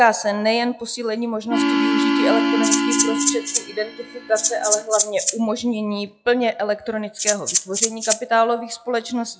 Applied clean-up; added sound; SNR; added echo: classical method log-MMSE.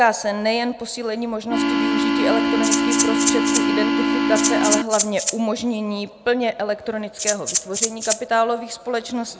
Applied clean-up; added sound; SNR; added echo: none; Organ + Rattle (instrument); -4 dB; none.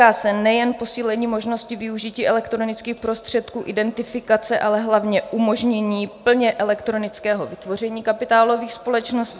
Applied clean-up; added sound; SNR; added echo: none; none; none; none.